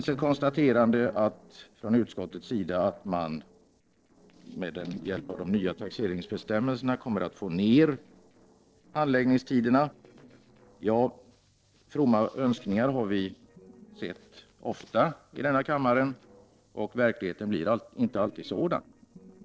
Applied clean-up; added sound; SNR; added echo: neural separator model SepFormer DNS4.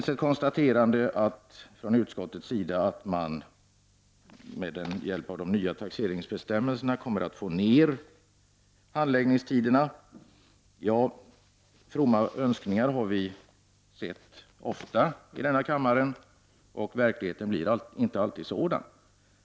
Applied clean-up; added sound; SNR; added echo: none; none; none; none.